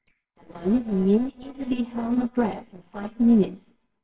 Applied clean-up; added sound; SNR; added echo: neural separator model SepFormer WHAMR!.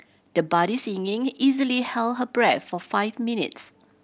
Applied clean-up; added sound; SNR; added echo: none; none; none; none.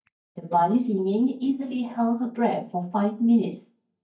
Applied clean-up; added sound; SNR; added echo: neural mask model DeepFilterNet 3.